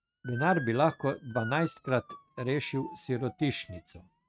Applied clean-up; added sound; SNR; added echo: neural mask model RNNoise.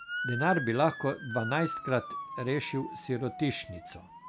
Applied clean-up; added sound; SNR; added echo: none; Motor vehicle (road) / Siren; 8 dB; none.